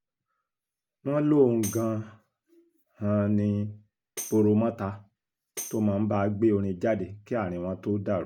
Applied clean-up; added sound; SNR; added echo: none; Tambourine; 17 dB; none.